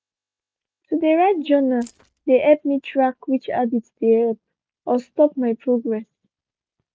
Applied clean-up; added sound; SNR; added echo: neural mask model RNNoise.